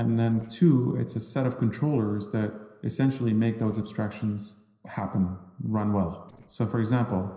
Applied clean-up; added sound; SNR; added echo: neural separator model SepFormer DNS4.